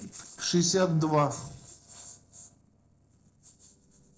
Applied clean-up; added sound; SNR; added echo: neural separator model SepFormer DNS4.